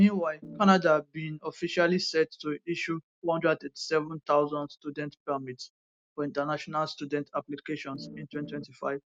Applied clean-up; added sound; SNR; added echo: neural mask model RNNoise.